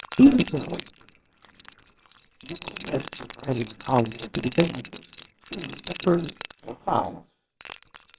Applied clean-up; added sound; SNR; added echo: neural separator model SepFormer WHAMR!.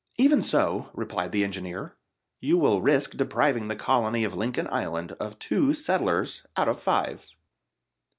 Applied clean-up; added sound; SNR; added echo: none; none; none; none.